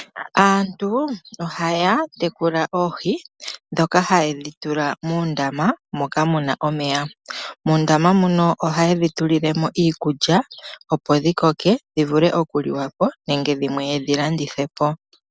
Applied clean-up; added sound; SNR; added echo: none; none; none; none.